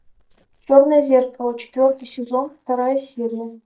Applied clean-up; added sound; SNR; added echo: neural mask model DeepFilterNet 3.